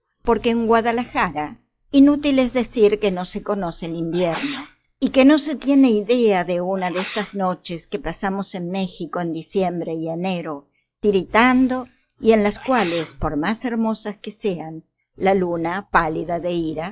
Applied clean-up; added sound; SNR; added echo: classical method log-MMSE.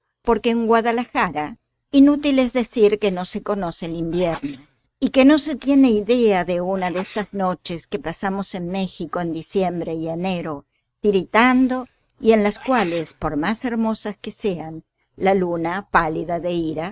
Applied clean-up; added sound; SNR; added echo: neural mask model RNNoise.